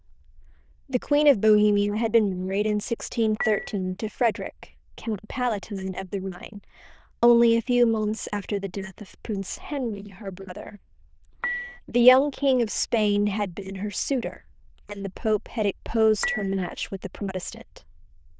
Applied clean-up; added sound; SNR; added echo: neural diffusion model UNIVERSE++.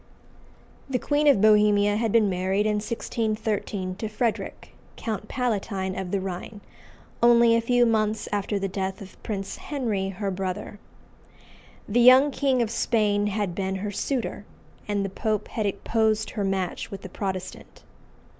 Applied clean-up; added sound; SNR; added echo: none; none; none; none.